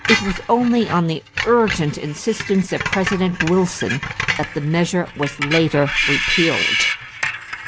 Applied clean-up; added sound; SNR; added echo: none; Screech; 4 dB; none.